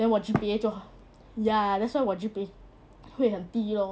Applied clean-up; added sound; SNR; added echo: none; none; none; none.